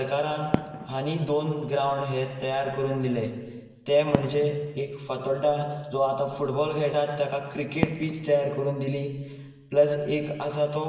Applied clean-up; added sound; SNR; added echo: none; Fireworks; 11 dB; reverberation time 1.1 s.